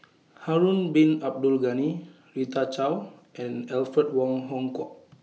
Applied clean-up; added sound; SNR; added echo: none; none; none; none.